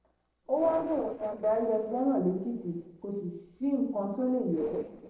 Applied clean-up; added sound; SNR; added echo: neural separator model SepFormer DNS4.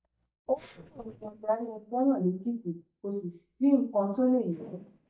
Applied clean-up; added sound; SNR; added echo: neural mask model DeepFilterNet 3.